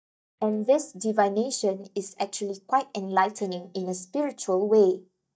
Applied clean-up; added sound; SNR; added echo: neural mask model DeepFilterNet 3.